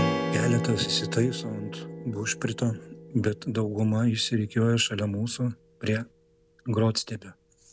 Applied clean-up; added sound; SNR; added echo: none; Strum; 7 dB; none.